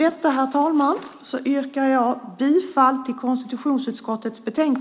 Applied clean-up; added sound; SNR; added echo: none; none; none; none.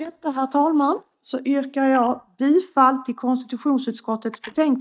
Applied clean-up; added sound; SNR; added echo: neural mask model DeepFilterNet 3.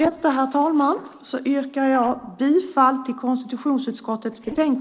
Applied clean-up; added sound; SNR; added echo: neural separator model SepFormer DNS4.